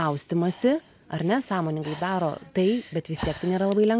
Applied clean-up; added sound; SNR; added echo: none; Breathing; 17 dB; none.